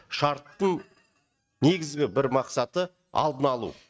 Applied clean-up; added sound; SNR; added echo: neural mask model RNNoise.